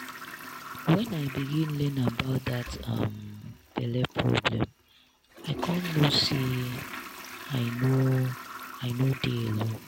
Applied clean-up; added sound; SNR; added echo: none; Toilet flush; 13 dB; none.